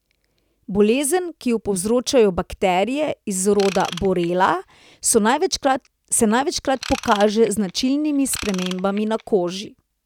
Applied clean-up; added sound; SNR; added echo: none; Ratchet, pawl / Tools; 16 dB; none.